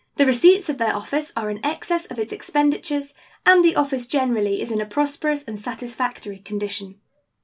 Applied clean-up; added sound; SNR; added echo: none; none; none; none.